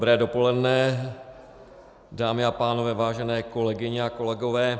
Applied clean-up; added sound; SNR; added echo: none; none; none; none.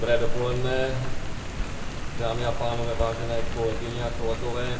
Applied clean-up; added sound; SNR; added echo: none; Rain; -2 dB; reverberation time 0.2 s.